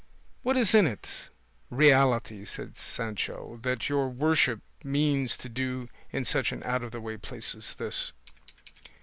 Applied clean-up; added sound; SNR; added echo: none; none; none; none.